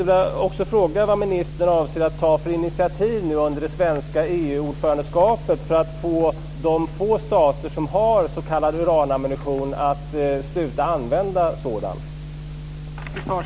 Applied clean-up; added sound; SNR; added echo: none; none; none; none.